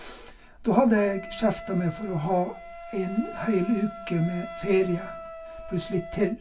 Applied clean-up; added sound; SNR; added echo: none; Wind instrument, woodwind instrument; 14 dB; reverberation time 0.1 s.